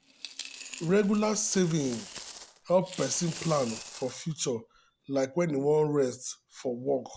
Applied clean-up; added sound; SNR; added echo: none; Coin (dropping); 16 dB; none.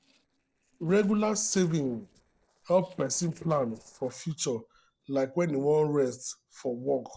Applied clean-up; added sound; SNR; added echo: neural separator model SepFormer DNS4.